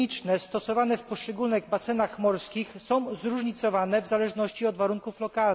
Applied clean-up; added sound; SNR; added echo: none; none; none; none.